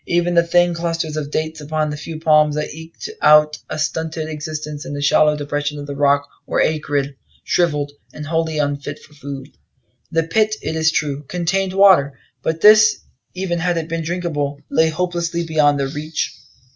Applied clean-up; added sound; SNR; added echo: none; none; none; none.